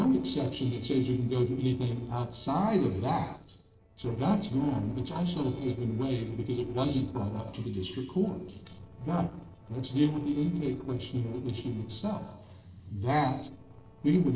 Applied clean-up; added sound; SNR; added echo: neural separator model SepFormer DNS4.